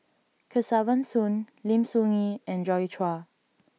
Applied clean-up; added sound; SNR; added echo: none; none; none; none.